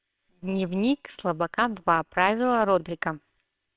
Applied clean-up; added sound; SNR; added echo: neural separator model SepFormer WHAMR!.